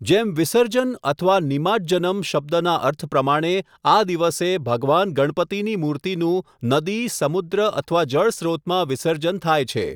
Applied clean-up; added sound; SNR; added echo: none; none; none; none.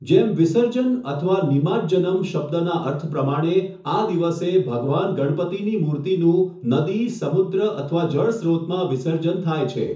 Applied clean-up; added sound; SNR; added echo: none; none; none; reverberation time 0.6 s.